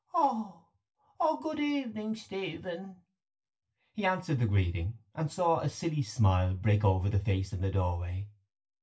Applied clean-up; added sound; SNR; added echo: none; none; none; reverberation time 0.2 s.